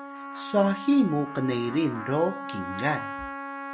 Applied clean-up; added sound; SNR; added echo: none; Trumpet; 10 dB; none.